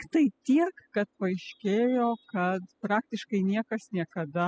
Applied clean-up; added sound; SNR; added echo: classical method spectral subtraction.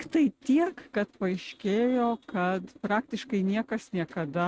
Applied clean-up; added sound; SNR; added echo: neural mask model RNNoise.